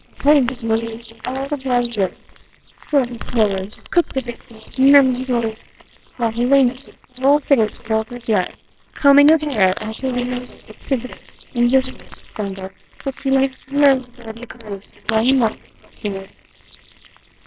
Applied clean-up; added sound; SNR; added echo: neural separator model SepFormer WHAMR!.